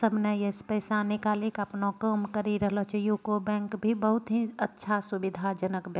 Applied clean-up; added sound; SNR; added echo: none; none; none; none.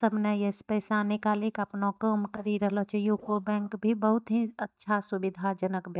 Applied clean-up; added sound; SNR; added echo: neural mask model DeepFilterNet 3.